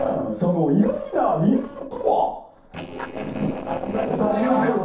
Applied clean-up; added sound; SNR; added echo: neural separator model SepFormer DNS4.